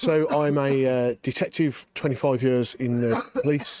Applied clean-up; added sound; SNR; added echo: neural mask model RNNoise.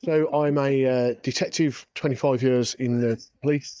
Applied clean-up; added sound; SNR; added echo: neural mask model DeepFilterNet 3.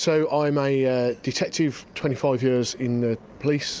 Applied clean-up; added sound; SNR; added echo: none; none; none; none.